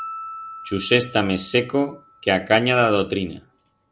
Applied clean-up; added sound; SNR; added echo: none; Piano; 18 dB; none.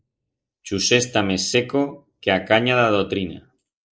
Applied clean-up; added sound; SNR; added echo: neural mask model Resemble Enhance denoiser.